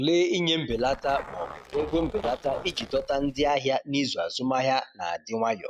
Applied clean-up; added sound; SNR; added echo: neural mask model RNNoise.